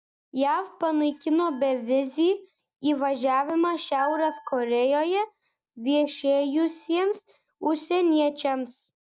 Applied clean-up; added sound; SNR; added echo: neural mask model DeepFilterNet 3.